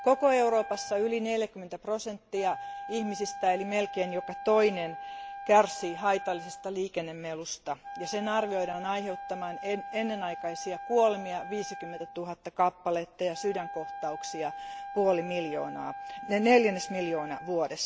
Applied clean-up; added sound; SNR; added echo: none; Wind instrument, woodwind instrument; 12 dB; none.